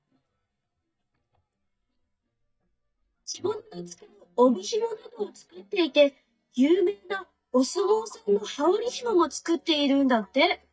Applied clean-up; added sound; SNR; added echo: neural mask model DeepFilterNet 3.